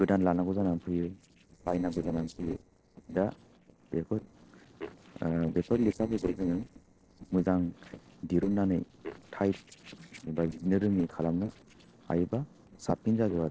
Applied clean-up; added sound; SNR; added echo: neural separator model SepFormer DNS4.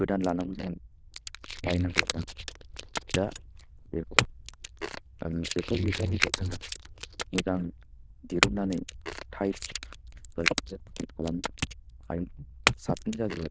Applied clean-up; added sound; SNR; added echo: neural diffusion model UNIVERSE++.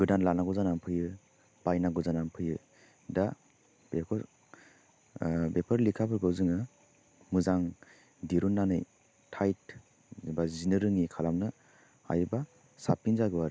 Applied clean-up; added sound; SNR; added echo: none; none; none; none.